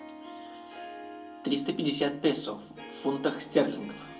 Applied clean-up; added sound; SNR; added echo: none; Harp; 15 dB; reverberation time 0.2 s.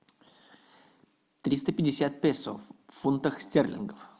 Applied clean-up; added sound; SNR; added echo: none; none; none; none.